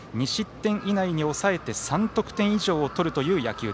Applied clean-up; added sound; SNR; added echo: none; none; none; none.